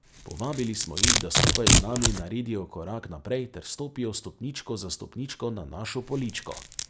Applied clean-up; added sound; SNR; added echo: none; Domestic sounds, home sounds; -4 dB; none.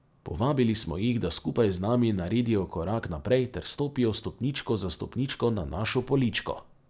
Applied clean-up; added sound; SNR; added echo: none; none; none; none.